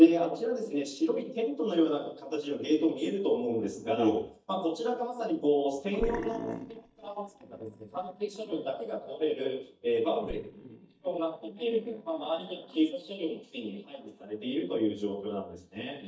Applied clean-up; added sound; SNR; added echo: neural mask model DeepFilterNet 3.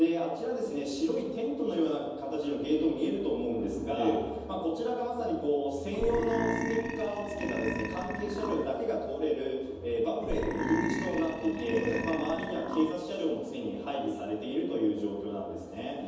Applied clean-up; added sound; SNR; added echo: none; Burping, eructation; 4 dB; reverberation time 1.1 s.